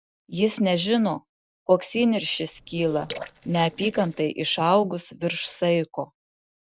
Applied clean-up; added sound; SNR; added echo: neural separator model SepFormer DNS4.